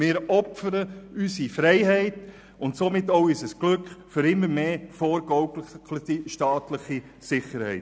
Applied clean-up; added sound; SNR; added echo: none; none; none; none.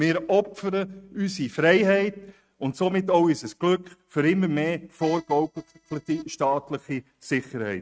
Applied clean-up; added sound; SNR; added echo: neural mask model RNNoise.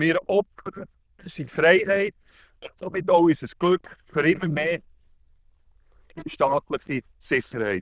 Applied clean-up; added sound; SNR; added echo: neural diffusion model UNIVERSE++.